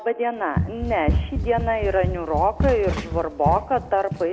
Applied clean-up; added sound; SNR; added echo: none; Run; 3 dB; none.